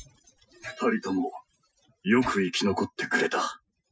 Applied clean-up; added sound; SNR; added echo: classical method Wiener filter.